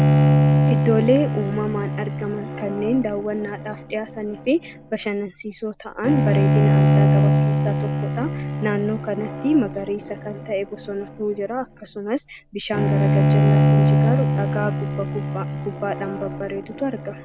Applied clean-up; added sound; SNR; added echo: none; Bowed string instrument; -5 dB; none.